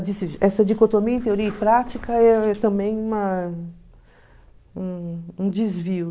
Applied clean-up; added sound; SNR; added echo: none; none; none; none.